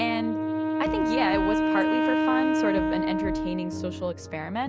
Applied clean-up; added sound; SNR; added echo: none; Wind instrument, woodwind instrument; -4 dB; none.